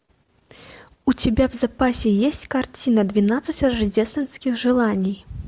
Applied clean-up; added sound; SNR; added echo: none; none; none; none.